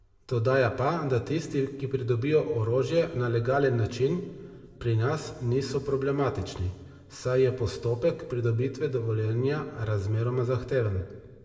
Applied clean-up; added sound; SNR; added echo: none; none; none; reverberation time 1.4 s.